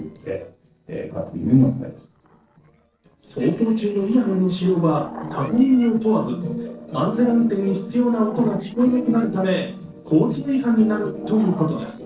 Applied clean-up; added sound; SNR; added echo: neural separator model SepFormer DNS4.